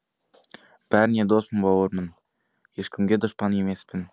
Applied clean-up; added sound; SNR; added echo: none; none; none; none.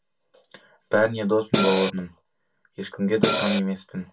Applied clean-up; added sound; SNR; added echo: none; Cymbal; -3 dB; reverberation time 0.2 s.